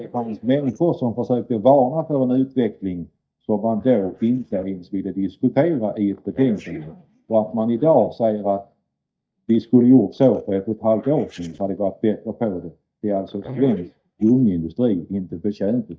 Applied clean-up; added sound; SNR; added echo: neural mask model DeepFilterNet 3.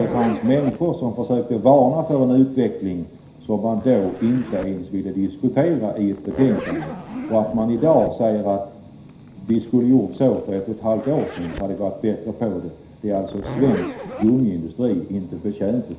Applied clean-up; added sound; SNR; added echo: none; Zipper (clothing); 15 dB; reverberation time 0.5 s.